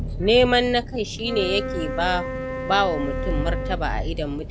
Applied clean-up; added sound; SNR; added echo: none; Engine + Wind instrument, woodwind instrument; 4 dB; none.